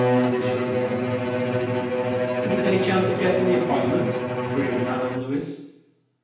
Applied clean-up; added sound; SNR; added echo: none; Bowed string instrument; -3 dB; reverberation time 0.9 s.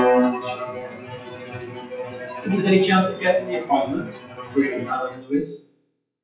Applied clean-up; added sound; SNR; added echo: classical method WPE with log-MMSE.